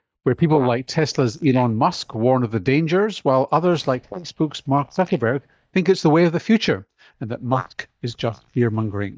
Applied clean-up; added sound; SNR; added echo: neural mask model DeepFilterNet 3.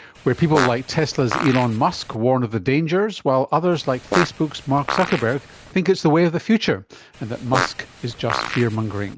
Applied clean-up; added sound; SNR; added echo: none; Fart; 7 dB; none.